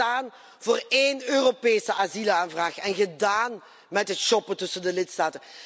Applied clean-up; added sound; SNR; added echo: none; none; none; none.